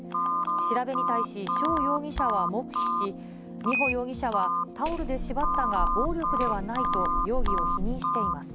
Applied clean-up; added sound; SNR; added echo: none; Telephone + Hammer; -3 dB; none.